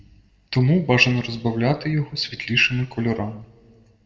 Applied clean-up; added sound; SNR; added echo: none; none; none; reverberation time 1.0 s.